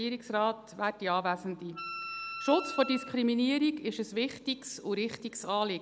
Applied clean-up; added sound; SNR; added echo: none; Wind instrument, woodwind instrument; 10 dB; none.